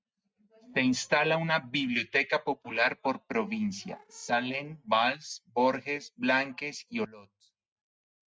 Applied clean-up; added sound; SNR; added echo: neural mask model RNNoise.